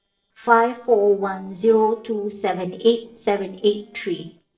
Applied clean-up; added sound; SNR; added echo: neural separator model SepFormer DNS4.